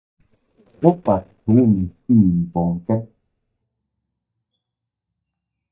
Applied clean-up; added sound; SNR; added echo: neural mask model DeepFilterNet 3.